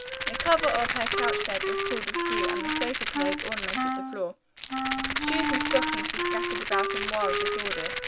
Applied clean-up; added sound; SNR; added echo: none; Wind instrument, woodwind instrument + Rattle; -3 dB; none.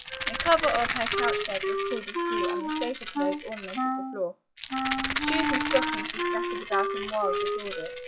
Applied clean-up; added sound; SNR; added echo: classical method log-MMSE.